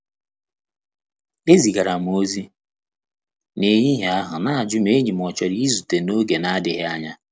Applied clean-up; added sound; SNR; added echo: none; none; none; none.